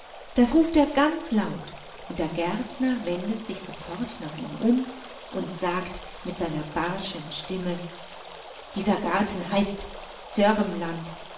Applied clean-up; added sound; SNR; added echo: none; Stream; 15 dB; reverberation time 0.8 s.